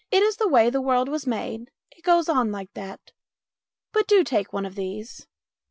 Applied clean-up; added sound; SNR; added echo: none; none; none; none.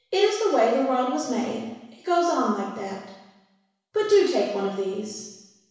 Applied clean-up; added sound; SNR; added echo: none; none; none; reverberation time 1.1 s.